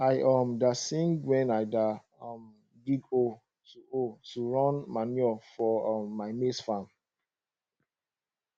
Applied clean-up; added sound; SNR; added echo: none; none; none; none.